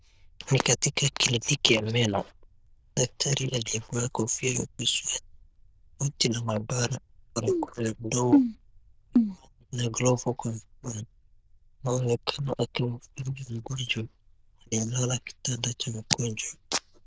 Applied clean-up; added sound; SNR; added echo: neural diffusion model UNIVERSE++.